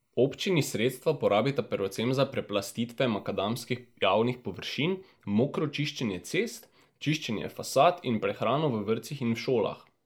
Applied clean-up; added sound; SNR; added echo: neural mask model Resemble Enhance denoiser.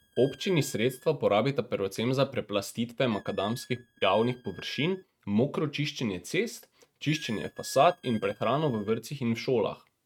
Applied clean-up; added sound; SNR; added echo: neural mask model RNNoise.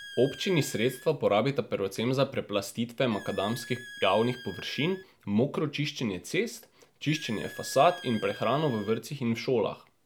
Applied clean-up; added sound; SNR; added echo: none; Squeak; 19 dB; none.